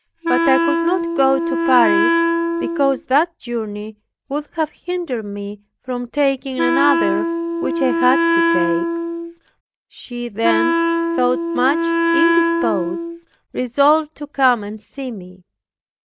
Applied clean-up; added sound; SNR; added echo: none; Wind instrument, woodwind instrument; -3 dB; none.